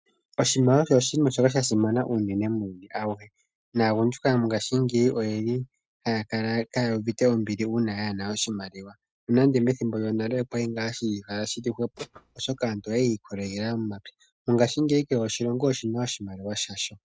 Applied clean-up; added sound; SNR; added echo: neural mask model RNNoise.